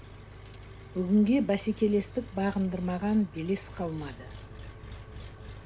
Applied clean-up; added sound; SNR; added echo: none; Engine; 15 dB; none.